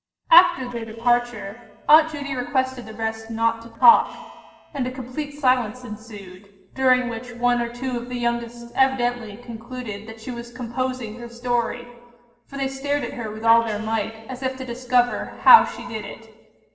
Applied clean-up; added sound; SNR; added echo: neural separator model SepFormer DNS4.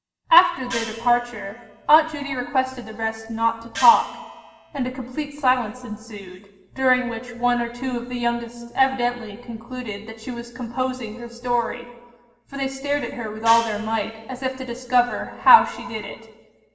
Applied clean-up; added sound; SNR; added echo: none; Gong; 13 dB; reverberation time 1.1 s.